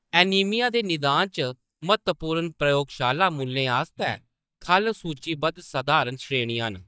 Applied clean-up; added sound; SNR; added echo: neural mask model DeepFilterNet 3.